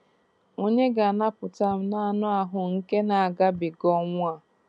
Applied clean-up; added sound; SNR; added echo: none; none; none; none.